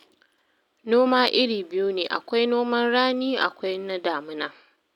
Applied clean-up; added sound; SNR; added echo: none; none; none; none.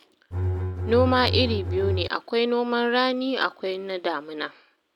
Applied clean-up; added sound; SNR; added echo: none; Bowed string instrument; 1 dB; none.